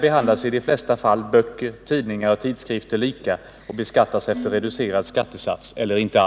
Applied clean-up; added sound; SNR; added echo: none; Dishes, pots, and pans; 18 dB; none.